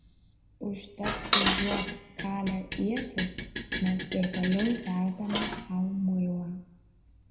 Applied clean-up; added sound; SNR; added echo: none; Dishes, pots, and pans; 2 dB; reverberation time 0.8 s.